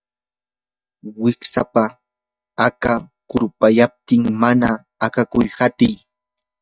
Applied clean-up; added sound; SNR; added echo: neural mask model DeepFilterNet 3.